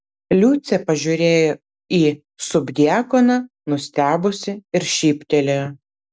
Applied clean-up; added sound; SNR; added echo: none; none; none; none.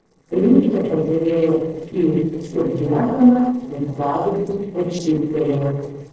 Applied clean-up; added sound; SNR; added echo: neural separator model SepFormer DNS4.